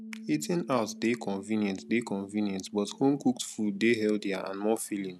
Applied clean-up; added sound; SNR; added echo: neural mask model RNNoise.